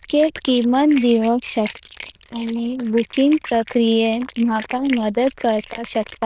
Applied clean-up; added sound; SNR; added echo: neural diffusion model UNIVERSE++.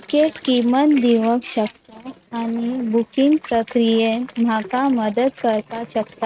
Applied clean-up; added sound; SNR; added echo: neural mask model RNNoise.